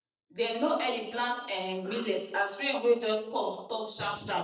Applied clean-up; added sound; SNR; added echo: neural mask model DeepFilterNet 3.